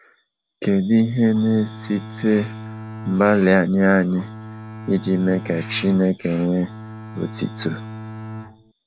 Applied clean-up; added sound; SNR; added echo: none; Bowed string instrument; 14 dB; none.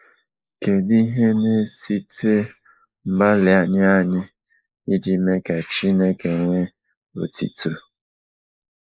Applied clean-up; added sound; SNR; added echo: neural mask model Resemble Enhance denoiser.